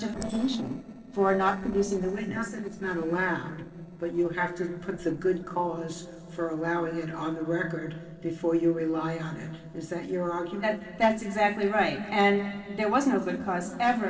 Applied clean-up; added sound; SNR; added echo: neural separator model SepFormer DNS4.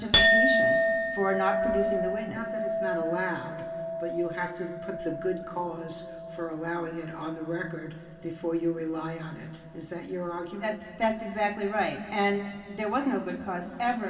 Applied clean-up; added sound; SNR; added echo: none; Chink, clink; 0 dB; reverberation time 2.5 s.